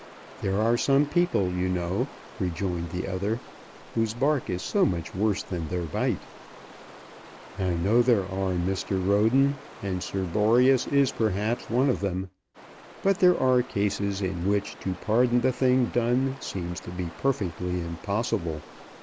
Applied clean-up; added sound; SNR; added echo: none; Stream; 19 dB; none.